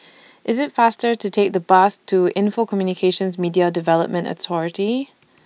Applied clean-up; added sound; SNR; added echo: none; none; none; none.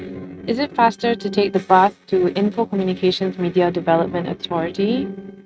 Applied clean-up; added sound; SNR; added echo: neural mask model RNNoise.